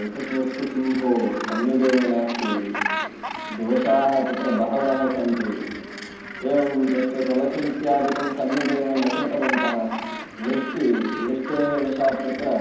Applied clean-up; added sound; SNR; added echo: none; Gull, seagull; 9 dB; reverberation time 0.8 s.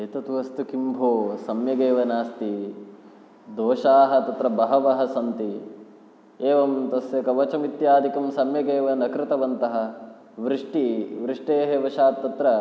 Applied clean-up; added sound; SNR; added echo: none; none; none; none.